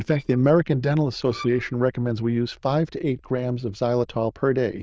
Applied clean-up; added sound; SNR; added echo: neural diffusion model UNIVERSE++.